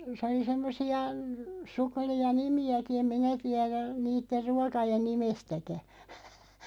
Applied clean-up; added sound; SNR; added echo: none; none; none; none.